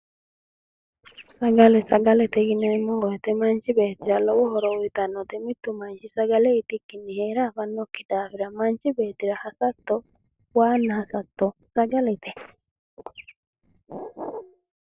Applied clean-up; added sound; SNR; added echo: neural separator model SepFormer DNS4.